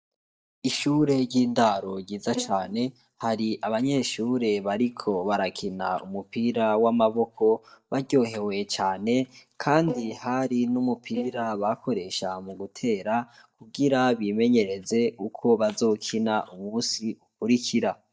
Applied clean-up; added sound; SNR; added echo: neural mask model DeepFilterNet 3.